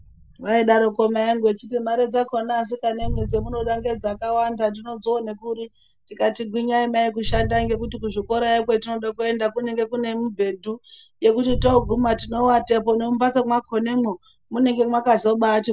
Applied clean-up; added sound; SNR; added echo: none; Boom; 13 dB; none.